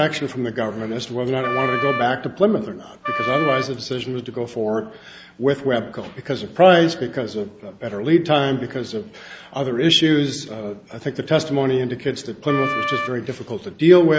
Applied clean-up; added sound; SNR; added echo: none; Wind instrument, woodwind instrument; 6 dB; none.